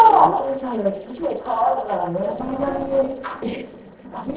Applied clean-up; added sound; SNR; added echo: neural separator model SepFormer DNS4.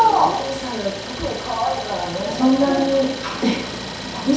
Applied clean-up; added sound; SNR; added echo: none; Idling; 10 dB; reverberation time 0.7 s.